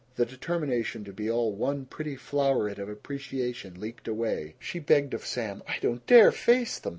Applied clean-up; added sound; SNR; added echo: none; none; none; none.